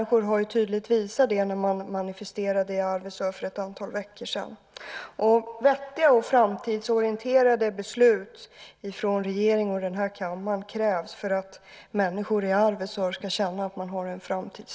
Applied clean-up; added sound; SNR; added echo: none; none; none; none.